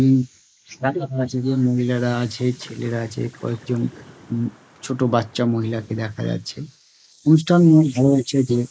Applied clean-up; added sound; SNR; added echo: neural mask model Resemble Enhance denoiser.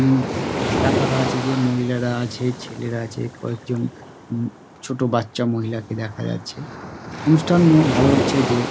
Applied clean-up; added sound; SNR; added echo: none; Waves, surf; 5 dB; none.